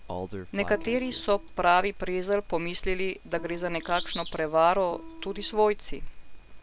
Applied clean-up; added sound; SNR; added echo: none; Bird vocalization, bird call, bird song + Guitar; 15 dB; none.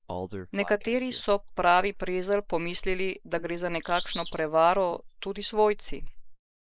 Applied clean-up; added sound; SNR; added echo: neural mask model Resemble Enhance denoiser.